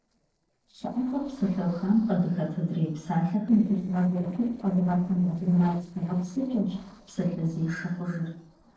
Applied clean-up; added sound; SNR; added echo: neural separator model SepFormer DNS4.